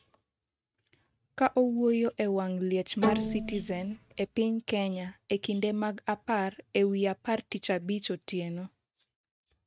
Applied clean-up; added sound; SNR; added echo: neural mask model RNNoise.